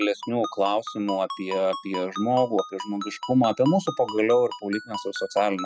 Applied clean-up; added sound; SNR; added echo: classical method spectral subtraction.